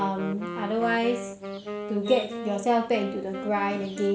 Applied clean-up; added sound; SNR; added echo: none; Wind instrument, woodwind instrument; 9 dB; none.